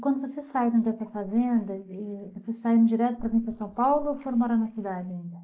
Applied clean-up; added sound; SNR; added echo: neural mask model Resemble Enhance denoiser.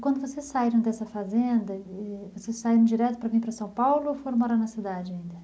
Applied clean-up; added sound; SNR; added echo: none; none; none; none.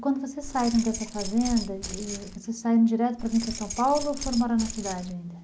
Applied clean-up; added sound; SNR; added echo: none; Keys jangling; 9 dB; none.